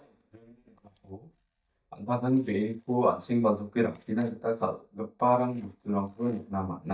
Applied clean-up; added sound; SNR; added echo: neural mask model DeepFilterNet 3.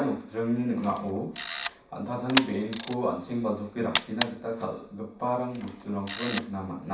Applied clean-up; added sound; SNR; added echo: none; Camera; 6 dB; reverberation time 0.6 s.